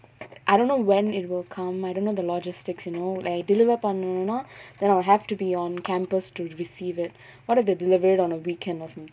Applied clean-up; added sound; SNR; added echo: none; none; none; none.